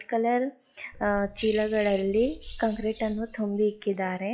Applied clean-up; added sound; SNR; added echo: classical method log-MMSE.